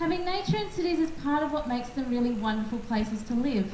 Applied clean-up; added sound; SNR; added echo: none; Rain; 11 dB; reverberation time 0.7 s.